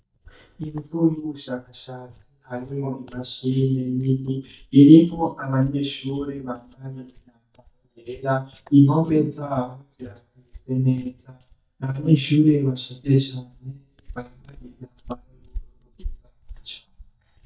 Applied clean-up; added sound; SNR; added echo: neural mask model DeepFilterNet 3.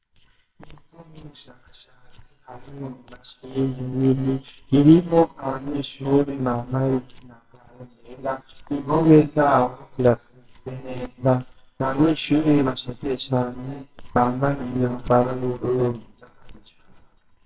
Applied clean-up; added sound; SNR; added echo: neural separator model SepFormer WHAMR!.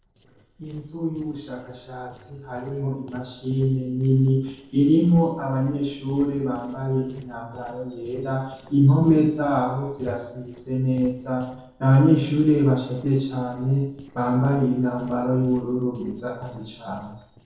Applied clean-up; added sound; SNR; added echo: neural separator model SepFormer DNS4.